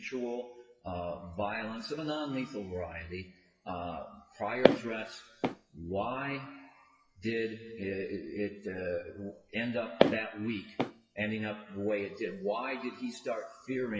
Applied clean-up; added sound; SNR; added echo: classical method WPE with log-MMSE.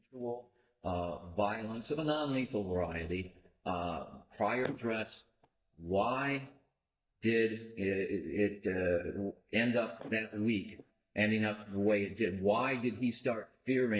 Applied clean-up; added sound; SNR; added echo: neural mask model DeepFilterNet 3.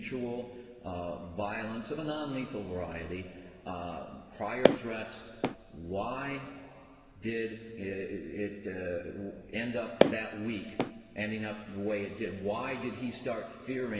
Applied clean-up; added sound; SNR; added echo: none; Walk, footsteps; -3 dB; reverberation time 2.5 s.